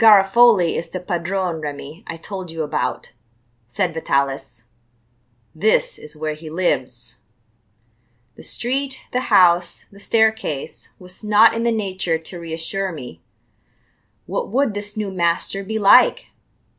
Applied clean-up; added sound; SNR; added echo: none; none; none; none.